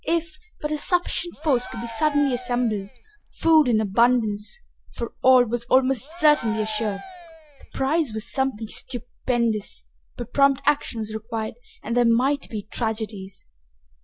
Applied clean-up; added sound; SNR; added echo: none; Cheering; 14 dB; none.